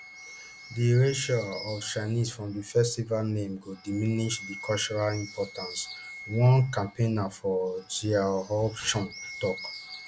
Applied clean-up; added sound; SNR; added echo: none; Bird + Wind instrument, woodwind instrument; 16 dB; none.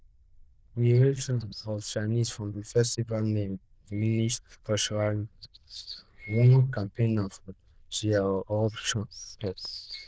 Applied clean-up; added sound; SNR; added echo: neural diffusion model UNIVERSE++.